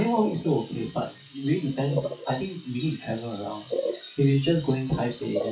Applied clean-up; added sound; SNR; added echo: classical method WPE with log-MMSE.